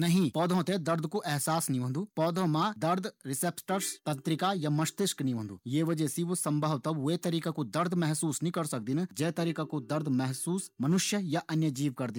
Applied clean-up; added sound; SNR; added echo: neural mask model DeepFilterNet 3.